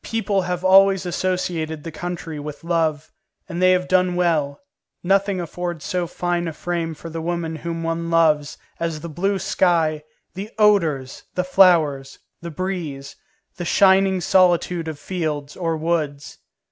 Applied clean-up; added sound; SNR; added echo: none; none; none; none.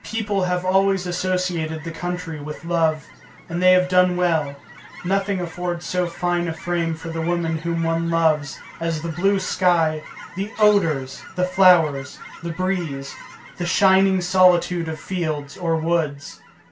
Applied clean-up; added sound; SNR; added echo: none; Chirp, tweet / Fowl; 19 dB; reverberation time 0.2 s.